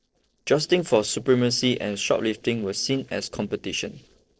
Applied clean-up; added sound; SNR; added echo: neural separator model SepFormer DNS4.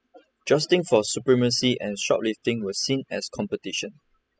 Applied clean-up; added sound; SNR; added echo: classical method spectral subtraction.